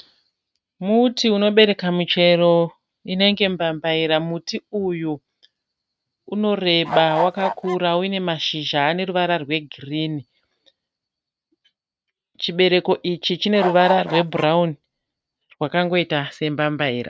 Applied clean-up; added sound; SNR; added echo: neural mask model RNNoise.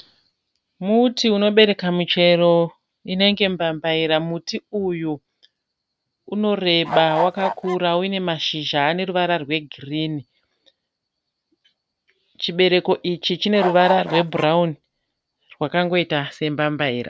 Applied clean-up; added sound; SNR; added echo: none; Bird / Fowl; 5 dB; none.